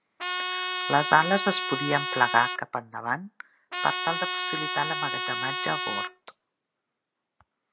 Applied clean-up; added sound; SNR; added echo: none; Trumpet; 1 dB; none.